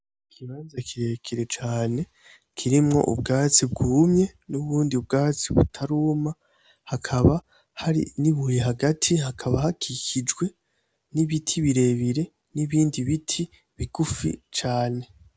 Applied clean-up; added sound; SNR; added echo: none; none; none; none.